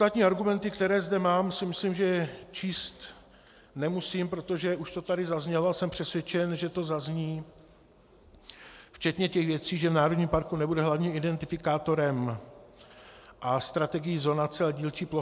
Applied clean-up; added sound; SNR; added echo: none; none; none; none.